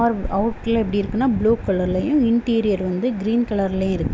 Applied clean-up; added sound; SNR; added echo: none; Thump, thud; 18 dB; none.